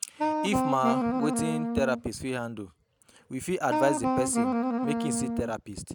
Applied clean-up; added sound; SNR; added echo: none; Wind instrument, woodwind instrument; -3 dB; none.